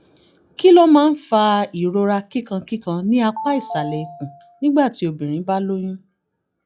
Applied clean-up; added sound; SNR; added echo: classical method log-MMSE.